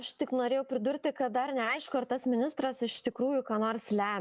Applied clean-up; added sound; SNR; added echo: none; none; none; none.